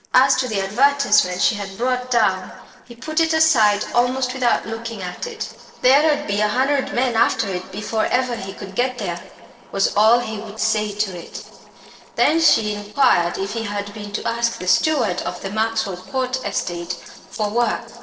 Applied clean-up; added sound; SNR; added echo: neural separator model SepFormer DNS4.